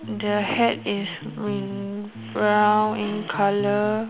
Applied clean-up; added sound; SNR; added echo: none; Bass guitar; 14 dB; none.